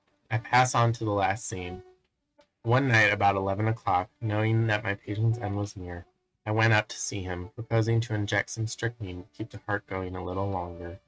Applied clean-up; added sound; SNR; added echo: neural mask model RNNoise.